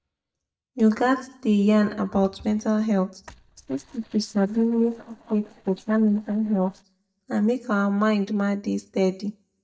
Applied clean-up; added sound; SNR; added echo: neural mask model DeepFilterNet 3.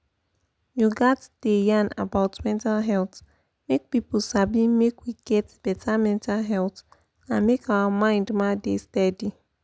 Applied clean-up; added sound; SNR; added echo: none; none; none; none.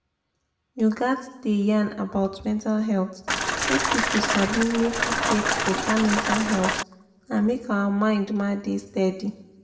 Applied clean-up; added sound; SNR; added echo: none; Rain; 0 dB; reverberation time 0.7 s.